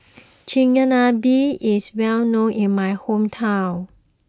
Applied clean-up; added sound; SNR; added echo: none; none; none; none.